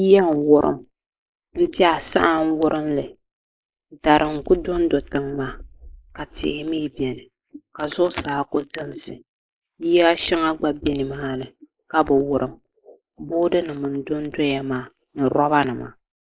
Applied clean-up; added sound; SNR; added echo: neural mask model Resemble Enhance denoiser.